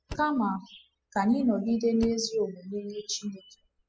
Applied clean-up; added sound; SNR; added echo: classical method spectral subtraction.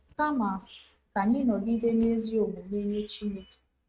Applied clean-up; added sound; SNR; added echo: neural mask model RNNoise.